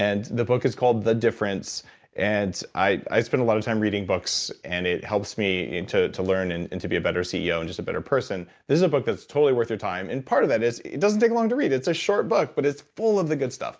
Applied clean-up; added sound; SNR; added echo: none; none; none; none.